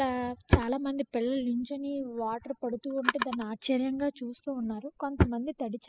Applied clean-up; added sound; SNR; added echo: classical method spectral subtraction.